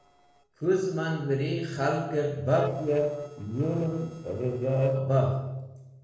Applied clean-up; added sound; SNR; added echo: neural separator model SepFormer DNS4.